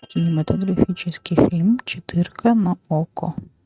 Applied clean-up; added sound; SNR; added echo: neural mask model RNNoise.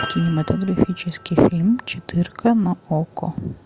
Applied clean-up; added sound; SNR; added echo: none; Piano; 18 dB; none.